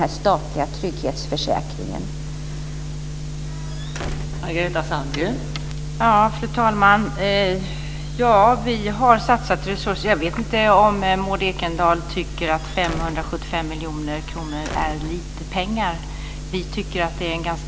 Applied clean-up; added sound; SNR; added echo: none; Squeak / Slam / Wood; 13 dB; none.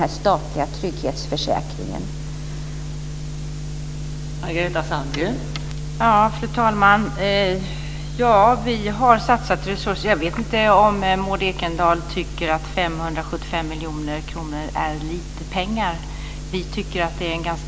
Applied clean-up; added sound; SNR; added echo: none; none; none; none.